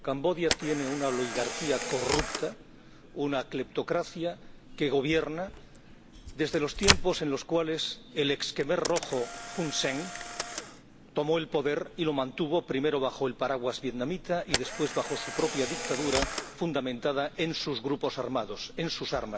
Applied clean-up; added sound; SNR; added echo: none; Camera; 6 dB; none.